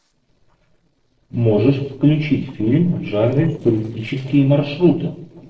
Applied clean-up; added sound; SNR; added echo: neural separator model SepFormer DNS4.